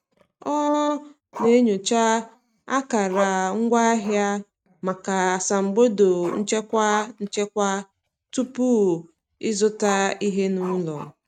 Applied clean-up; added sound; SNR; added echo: neural mask model RNNoise.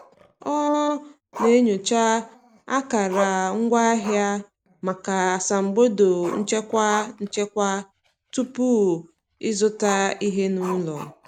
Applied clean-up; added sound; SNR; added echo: none; Growling; 15 dB; none.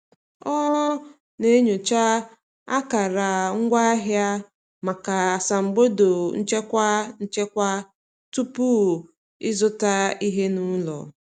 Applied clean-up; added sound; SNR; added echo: none; none; none; none.